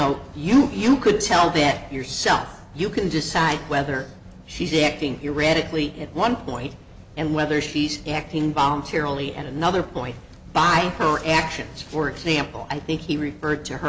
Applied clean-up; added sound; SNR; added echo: none; none; none; none.